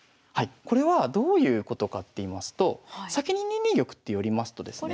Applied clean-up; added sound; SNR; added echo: none; none; none; none.